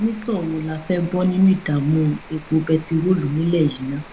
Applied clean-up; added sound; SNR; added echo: none; Rain; 19 dB; none.